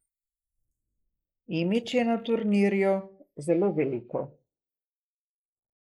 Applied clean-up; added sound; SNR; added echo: neural mask model Resemble Enhance denoiser.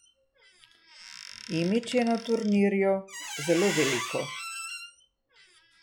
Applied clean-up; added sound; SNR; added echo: classical method log-MMSE.